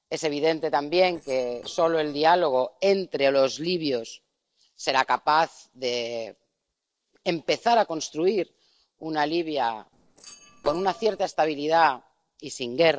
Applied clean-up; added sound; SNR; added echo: neural separator model SepFormer DNS4.